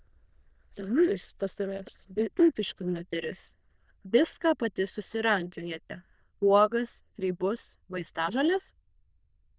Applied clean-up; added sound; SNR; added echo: neural diffusion model UNIVERSE++.